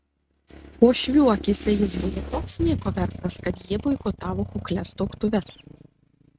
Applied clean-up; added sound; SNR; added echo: neural mask model RNNoise.